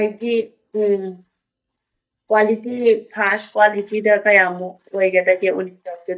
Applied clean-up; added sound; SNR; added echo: neural mask model DeepFilterNet 3.